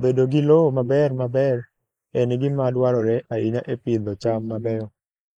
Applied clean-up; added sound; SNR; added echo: neural mask model Resemble Enhance denoiser.